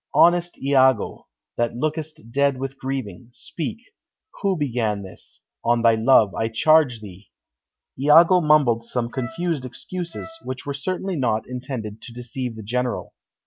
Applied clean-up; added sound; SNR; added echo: none; Wind instrument, woodwind instrument; 19 dB; none.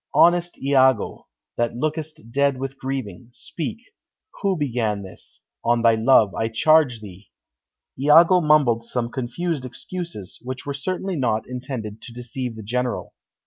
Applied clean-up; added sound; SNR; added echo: none; none; none; none.